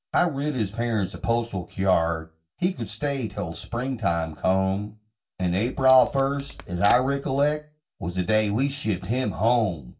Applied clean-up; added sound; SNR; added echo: none; Packing tape, duct tape; 15 dB; reverberation time 0.2 s.